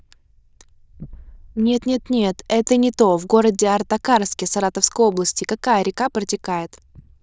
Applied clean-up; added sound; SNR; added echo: neural diffusion model UNIVERSE++.